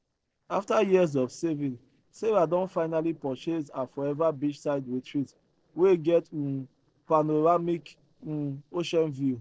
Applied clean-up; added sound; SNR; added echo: neural separator model SepFormer DNS4.